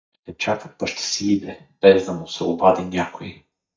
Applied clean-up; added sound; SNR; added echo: neural mask model DeepFilterNet 3.